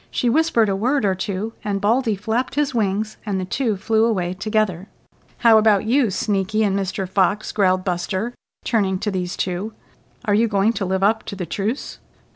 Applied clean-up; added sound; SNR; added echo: none; none; none; none.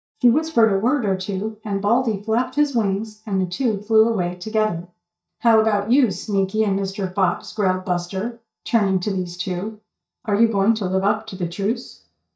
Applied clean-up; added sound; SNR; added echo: neural mask model DeepFilterNet 3.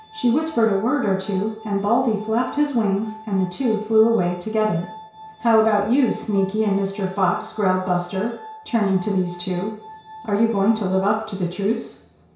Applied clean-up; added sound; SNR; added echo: none; Glass; 19 dB; reverberation time 0.6 s.